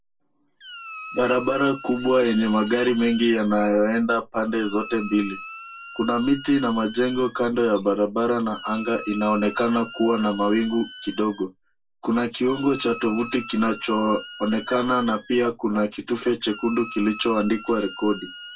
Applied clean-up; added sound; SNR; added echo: none; Squeak; 17 dB; reverberation time 0.2 s.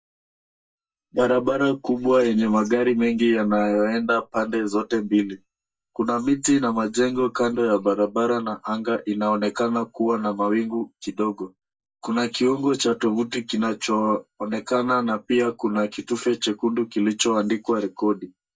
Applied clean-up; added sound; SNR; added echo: neural mask model DeepFilterNet 3.